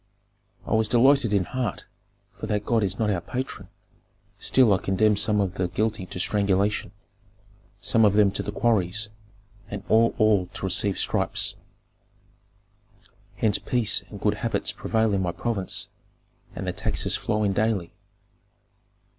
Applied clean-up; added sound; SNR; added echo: none; none; none; none.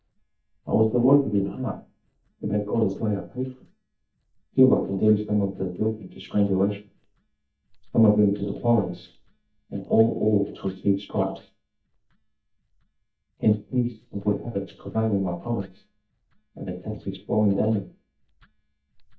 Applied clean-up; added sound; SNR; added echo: neural mask model DeepFilterNet 3.